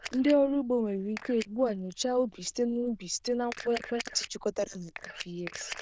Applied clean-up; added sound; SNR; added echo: neural diffusion model UNIVERSE++.